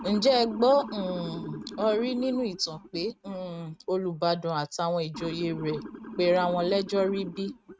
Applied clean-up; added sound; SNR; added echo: neural mask model RNNoise.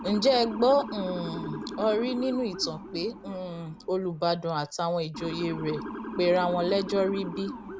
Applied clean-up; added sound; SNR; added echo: none; Motor vehicle (road) / Siren; 10 dB; none.